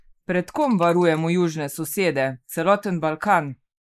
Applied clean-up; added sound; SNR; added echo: neural mask model Resemble Enhance denoiser.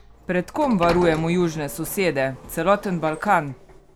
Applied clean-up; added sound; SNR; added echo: none; Sliding door; 14 dB; none.